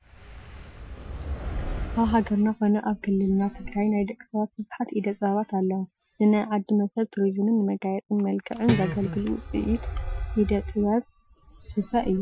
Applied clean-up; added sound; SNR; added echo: classical method Wiener filter.